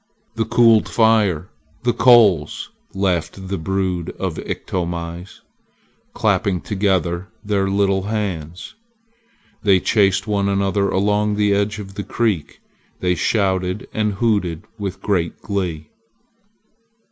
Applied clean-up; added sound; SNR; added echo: none; none; none; none.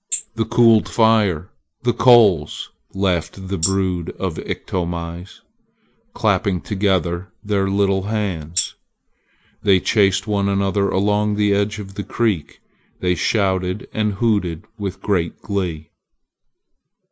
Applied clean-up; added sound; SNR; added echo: neural mask model Resemble Enhance denoiser.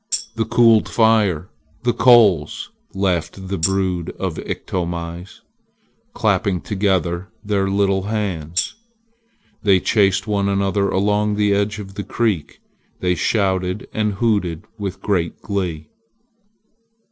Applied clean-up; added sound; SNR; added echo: neural separator model SepFormer DNS4.